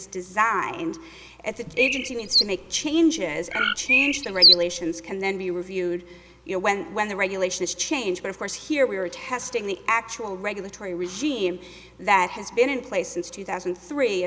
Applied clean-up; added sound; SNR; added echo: none; Bird; -3 dB; none.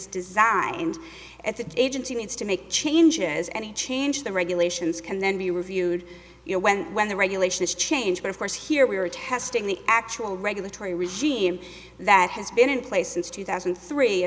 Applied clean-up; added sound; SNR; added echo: none; none; none; none.